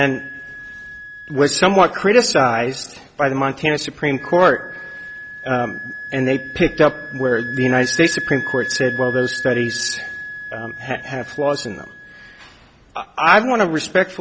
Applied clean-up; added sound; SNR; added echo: none; Wind instrument, woodwind instrument; 12 dB; none.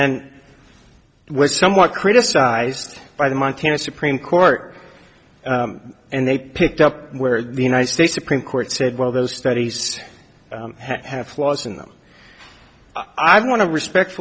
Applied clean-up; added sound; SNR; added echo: none; none; none; none.